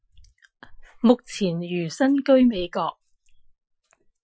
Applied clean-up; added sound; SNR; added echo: classical method Wiener filter.